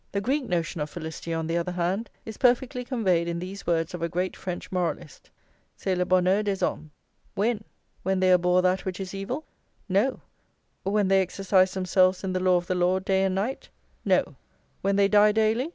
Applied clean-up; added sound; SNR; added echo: none; none; none; none.